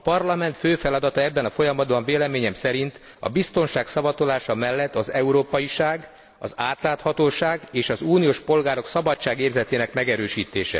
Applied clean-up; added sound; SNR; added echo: none; none; none; none.